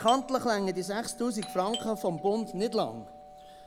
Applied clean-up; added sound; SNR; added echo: none; Doorbell; 13 dB; none.